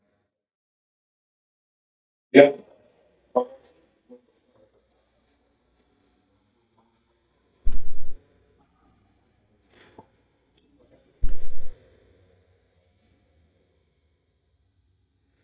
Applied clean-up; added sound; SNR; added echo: neural mask model DeepFilterNet 3.